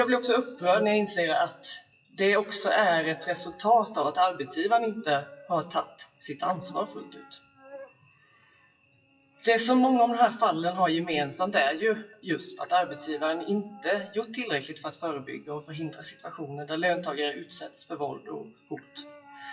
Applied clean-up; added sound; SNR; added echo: classical method WPE with log-MMSE.